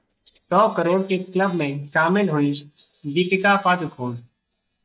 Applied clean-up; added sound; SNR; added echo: neural mask model DeepFilterNet 3.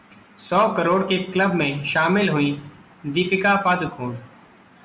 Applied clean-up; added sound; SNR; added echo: none; none; none; none.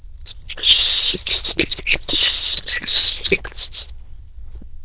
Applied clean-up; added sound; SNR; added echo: neural diffusion model UNIVERSE++.